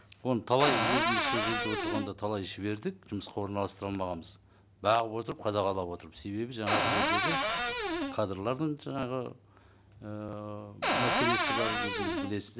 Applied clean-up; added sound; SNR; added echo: none; Cupboard open or close; -4 dB; none.